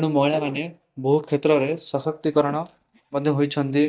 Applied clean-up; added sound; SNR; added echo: neural mask model DeepFilterNet 3.